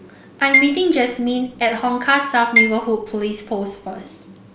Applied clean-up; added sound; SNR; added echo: none; Marimba, xylophone; 3 dB; none.